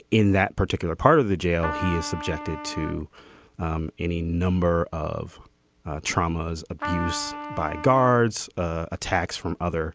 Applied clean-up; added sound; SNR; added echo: none; Trumpet; 9 dB; none.